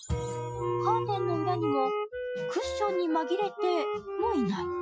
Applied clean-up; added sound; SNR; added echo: classical method Wiener filter.